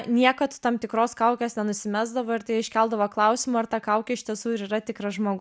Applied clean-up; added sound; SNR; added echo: none; none; none; none.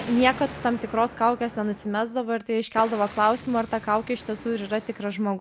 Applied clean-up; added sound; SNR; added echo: none; Explosion; 16 dB; none.